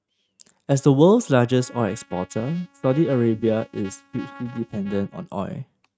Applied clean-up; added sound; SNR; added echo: neural mask model RNNoise.